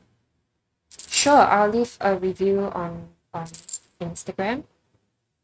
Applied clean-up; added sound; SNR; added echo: neural mask model RNNoise.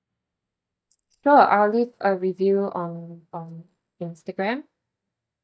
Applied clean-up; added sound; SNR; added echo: neural mask model DeepFilterNet 3.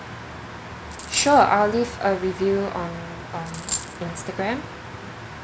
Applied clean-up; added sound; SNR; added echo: none; Coin (dropping); 7 dB; none.